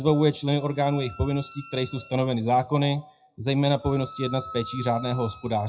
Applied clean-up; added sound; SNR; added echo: classical method WPE with log-MMSE.